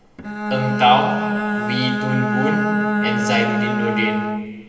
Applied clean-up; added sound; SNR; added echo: none; Bowed string instrument; -1 dB; reverberation time 2.4 s.